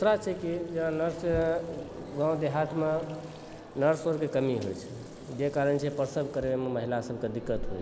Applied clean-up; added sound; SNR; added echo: none; Sink (filling or washing) / Water tap, faucet; 16 dB; none.